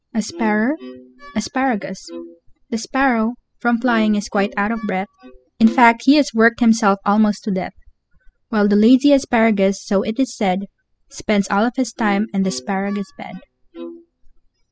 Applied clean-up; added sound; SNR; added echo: classical method spectral subtraction.